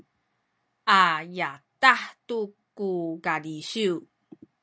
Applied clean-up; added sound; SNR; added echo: none; none; none; none.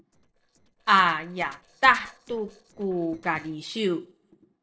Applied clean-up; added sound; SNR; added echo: neural separator model SepFormer DNS4.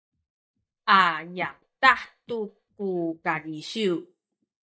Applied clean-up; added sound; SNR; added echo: neural mask model DeepFilterNet 3.